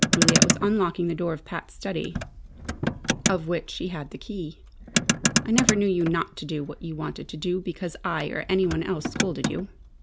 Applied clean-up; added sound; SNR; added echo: none; Motor vehicle (road); 0 dB; none.